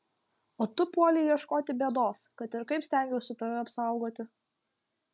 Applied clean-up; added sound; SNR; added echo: none; none; none; none.